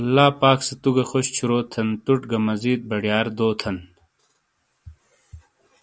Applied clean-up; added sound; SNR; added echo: none; none; none; none.